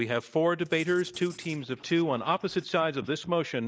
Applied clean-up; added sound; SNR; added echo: neural mask model DeepFilterNet 3.